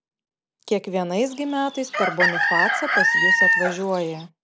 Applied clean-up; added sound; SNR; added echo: none; Chicken, rooster; -4 dB; none.